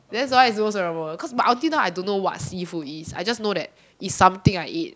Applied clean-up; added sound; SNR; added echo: none; none; none; none.